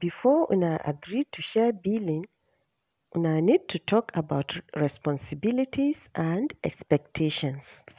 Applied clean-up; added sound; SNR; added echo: none; none; none; none.